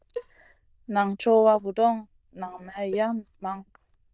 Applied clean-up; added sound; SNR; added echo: neural diffusion model UNIVERSE++.